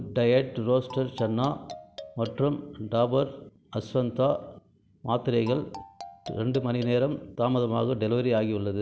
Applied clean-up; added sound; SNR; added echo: none; Marimba, xylophone; 17 dB; none.